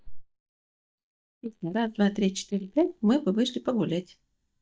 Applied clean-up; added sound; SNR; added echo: neural mask model DeepFilterNet 3.